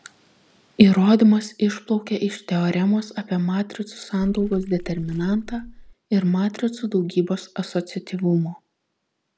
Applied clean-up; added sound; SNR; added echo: none; Water / Splash, splatter; 16 dB; none.